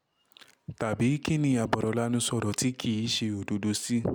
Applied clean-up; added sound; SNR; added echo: none; none; none; none.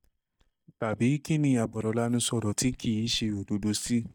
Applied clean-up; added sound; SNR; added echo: neural mask model DeepFilterNet 3.